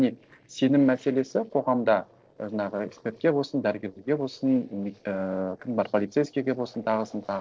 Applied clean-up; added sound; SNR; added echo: neural separator model SepFormer DNS4.